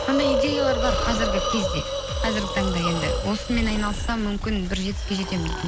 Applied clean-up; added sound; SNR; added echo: none; Hiss + Breathing; 1 dB; none.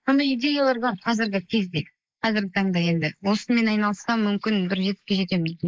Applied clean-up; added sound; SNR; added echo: neural mask model Resemble Enhance denoiser.